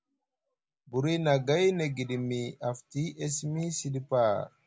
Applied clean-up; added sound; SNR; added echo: none; none; none; none.